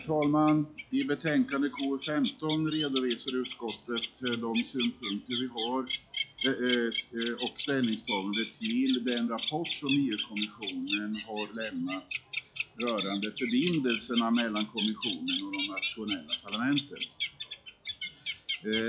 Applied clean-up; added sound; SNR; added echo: classical method log-MMSE.